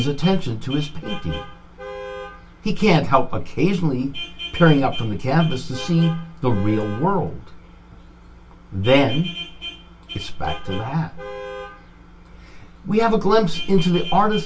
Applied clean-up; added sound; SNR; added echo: none; Vehicle horn, car horn, honking; 15 dB; reverberation time 0.1 s.